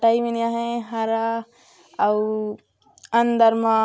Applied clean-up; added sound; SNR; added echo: none; none; none; none.